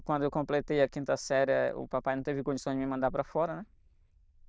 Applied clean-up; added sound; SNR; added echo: neural diffusion model UNIVERSE++.